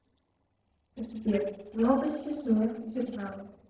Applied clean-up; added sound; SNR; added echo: neural separator model SepFormer DNS4.